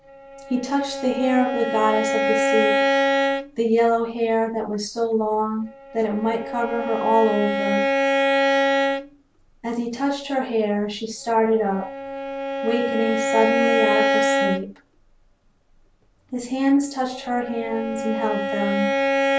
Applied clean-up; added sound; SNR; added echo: none; Bowed string instrument; 1 dB; none.